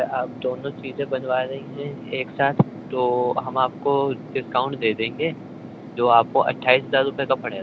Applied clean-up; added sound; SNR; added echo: none; Fixed-wing aircraft, airplane; 14 dB; none.